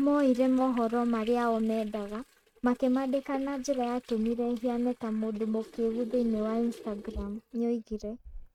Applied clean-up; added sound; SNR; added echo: neural mask model RNNoise.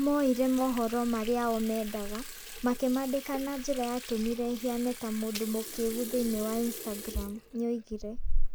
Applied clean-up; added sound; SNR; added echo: none; Sink (filling or washing) / Water tap, faucet; 3 dB; none.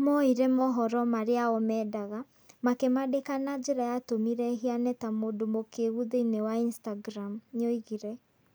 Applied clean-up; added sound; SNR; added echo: none; none; none; none.